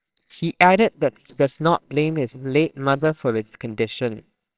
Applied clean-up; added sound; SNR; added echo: neural separator model SepFormer WHAMR!.